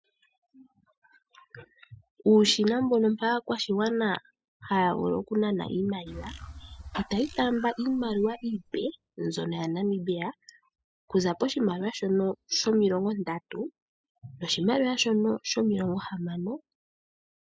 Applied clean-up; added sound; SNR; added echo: classical method spectral subtraction.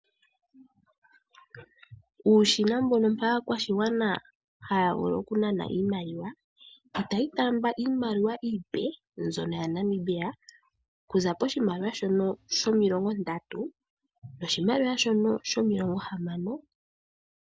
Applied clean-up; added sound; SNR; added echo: none; none; none; none.